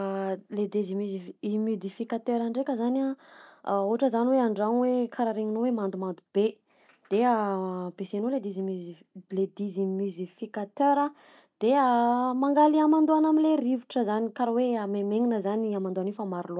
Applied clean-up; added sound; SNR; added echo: none; none; none; none.